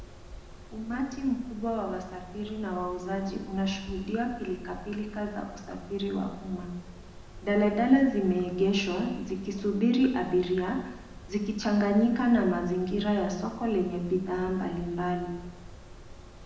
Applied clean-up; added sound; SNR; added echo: none; Mechanisms; 17 dB; reverberation time 0.9 s.